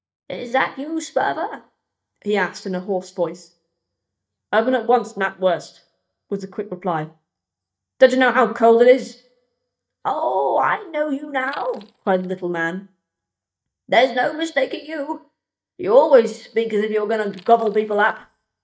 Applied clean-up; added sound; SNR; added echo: neural mask model DeepFilterNet 3.